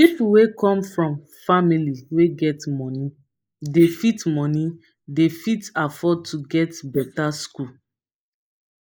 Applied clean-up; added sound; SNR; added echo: neural mask model Resemble Enhance denoiser.